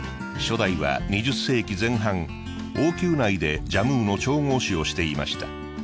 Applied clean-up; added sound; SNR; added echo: none; none; none; none.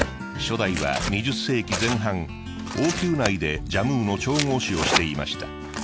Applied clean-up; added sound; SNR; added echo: none; Tearing; 6 dB; none.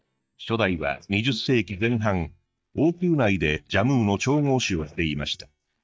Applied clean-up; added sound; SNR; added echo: neural mask model DeepFilterNet 3.